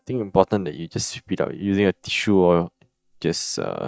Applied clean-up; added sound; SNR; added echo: neural mask model DeepFilterNet 3.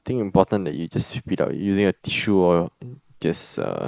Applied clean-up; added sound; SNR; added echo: neural mask model Resemble Enhance denoiser.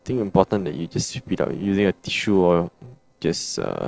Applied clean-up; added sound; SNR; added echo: neural separator model SepFormer DNS4.